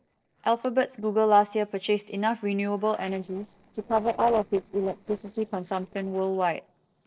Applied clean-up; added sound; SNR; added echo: neural separator model SepFormer DNS4.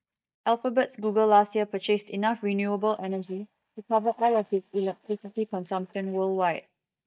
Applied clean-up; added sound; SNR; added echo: neural mask model DeepFilterNet 3.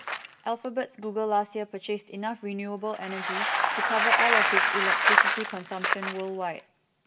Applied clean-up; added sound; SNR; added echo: none; Bicycle; -4 dB; reverberation time 0.2 s.